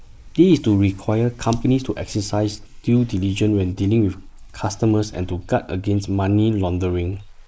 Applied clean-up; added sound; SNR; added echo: neural mask model Resemble Enhance denoiser.